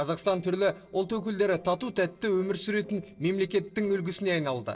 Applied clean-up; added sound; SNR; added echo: neural separator model SepFormer DNS4.